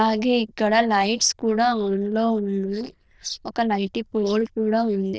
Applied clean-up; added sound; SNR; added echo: neural diffusion model UNIVERSE++.